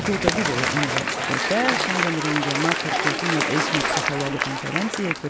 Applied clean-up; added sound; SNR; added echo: none; Crowd / Fireworks + Applause; -3 dB; none.